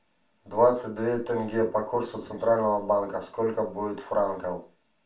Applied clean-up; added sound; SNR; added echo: none; none; none; reverberation time 0.3 s.